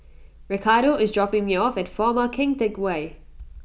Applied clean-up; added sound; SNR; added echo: none; none; none; none.